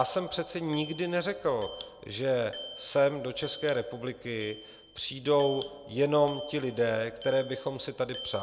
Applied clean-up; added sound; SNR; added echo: none; Bicycle bell; 17 dB; none.